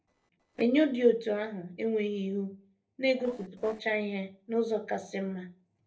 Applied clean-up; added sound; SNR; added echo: neural separator model SepFormer DNS4.